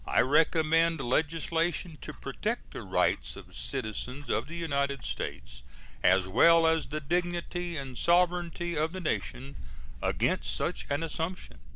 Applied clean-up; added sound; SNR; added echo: none; Clock; 5 dB; none.